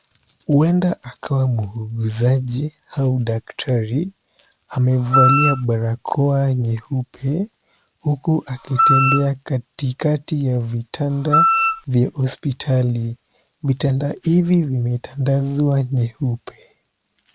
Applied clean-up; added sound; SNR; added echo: none; Wind instrument, woodwind instrument; -3 dB; none.